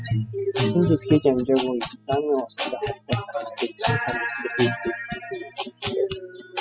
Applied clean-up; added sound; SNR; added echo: classical method spectral subtraction.